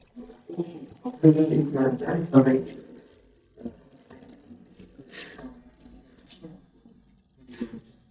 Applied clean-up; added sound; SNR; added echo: neural mask model DeepFilterNet 3.